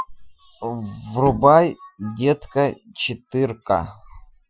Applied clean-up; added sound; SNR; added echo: classical method Wiener filter.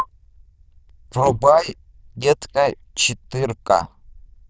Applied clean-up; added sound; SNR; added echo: neural diffusion model UNIVERSE++.